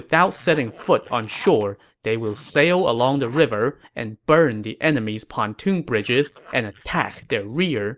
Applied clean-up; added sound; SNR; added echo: neural mask model Resemble Enhance denoiser.